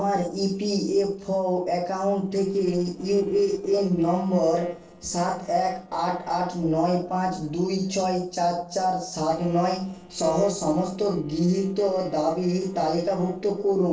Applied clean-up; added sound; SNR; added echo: neural separator model SepFormer DNS4.